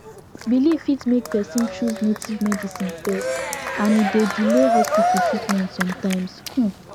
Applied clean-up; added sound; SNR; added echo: none; Cheering; 4 dB; none.